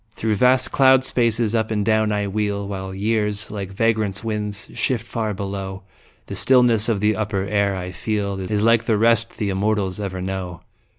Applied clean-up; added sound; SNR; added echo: none; none; none; none.